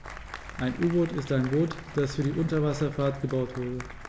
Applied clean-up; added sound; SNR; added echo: none; Applause; 16 dB; none.